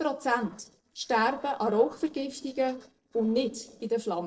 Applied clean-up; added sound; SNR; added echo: neural separator model SepFormer DNS4.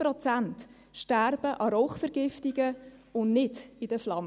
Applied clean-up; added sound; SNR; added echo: none; none; none; none.